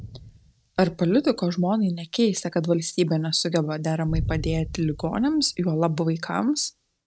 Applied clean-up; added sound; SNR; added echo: neural mask model RNNoise.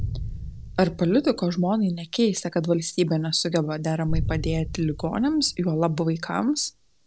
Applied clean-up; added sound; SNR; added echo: none; Boom; 10 dB; none.